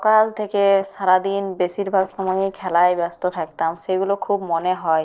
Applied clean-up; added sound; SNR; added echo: neural separator model SepFormer DNS4.